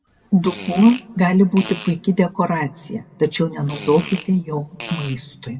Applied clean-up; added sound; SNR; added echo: none; Fart; 16 dB; reverberation time 1.3 s.